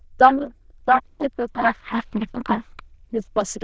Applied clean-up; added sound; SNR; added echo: neural diffusion model UNIVERSE++.